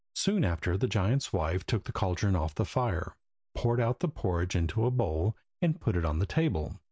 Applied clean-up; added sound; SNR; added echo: none; none; none; none.